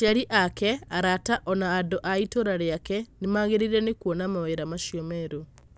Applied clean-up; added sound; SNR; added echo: none; none; none; none.